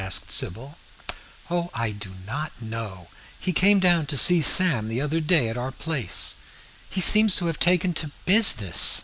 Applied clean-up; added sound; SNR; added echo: none; none; none; none.